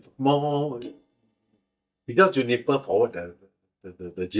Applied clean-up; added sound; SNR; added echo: neural mask model DeepFilterNet 3.